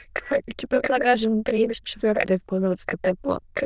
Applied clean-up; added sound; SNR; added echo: neural diffusion model UNIVERSE++.